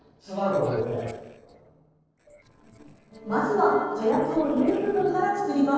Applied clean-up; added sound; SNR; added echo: neural separator model SepFormer DNS4.